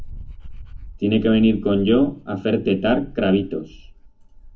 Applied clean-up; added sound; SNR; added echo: none; Dog; 15 dB; reverberation time 0.4 s.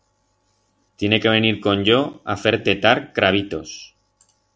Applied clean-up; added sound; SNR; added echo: none; none; none; none.